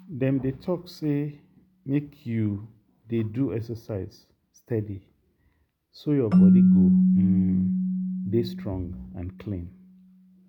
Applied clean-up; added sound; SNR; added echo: none; Keyboard (musical); -4 dB; none.